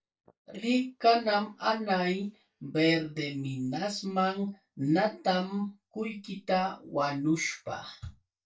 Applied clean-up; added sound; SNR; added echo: neural mask model DeepFilterNet 3.